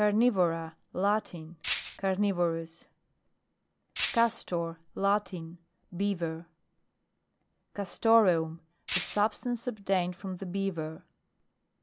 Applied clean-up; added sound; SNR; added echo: none; Rattle (instrument); 4 dB; none.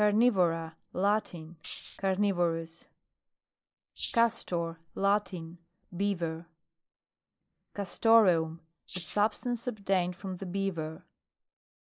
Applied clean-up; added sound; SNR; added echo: neural mask model Resemble Enhance denoiser.